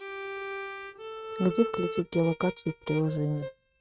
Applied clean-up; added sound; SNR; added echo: neural mask model RNNoise.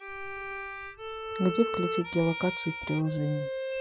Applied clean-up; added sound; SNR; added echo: classical method Wiener filter.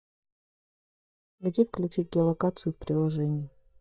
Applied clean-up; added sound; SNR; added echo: neural mask model DeepFilterNet 3.